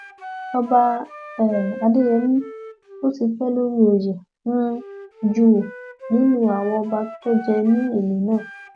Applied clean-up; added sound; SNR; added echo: none; Wind instrument, woodwind instrument; 17 dB; none.